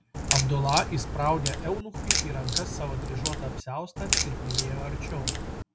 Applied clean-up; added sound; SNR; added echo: none; Crack; -1 dB; none.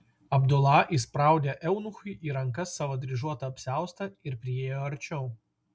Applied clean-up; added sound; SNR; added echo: none; none; none; none.